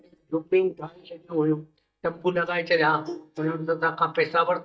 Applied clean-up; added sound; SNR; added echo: neural mask model DeepFilterNet 3.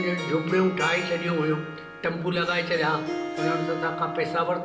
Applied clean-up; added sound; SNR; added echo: none; Harp; 7 dB; reverberation time 0.8 s.